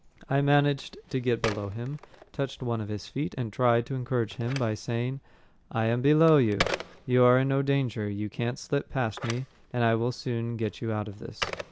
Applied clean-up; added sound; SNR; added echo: none; Telephone; 13 dB; none.